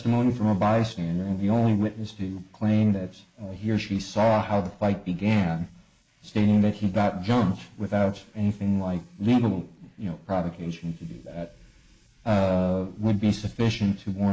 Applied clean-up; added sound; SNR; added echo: neural mask model Resemble Enhance denoiser.